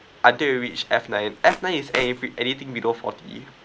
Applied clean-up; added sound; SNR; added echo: none; Walk, footsteps; 14 dB; none.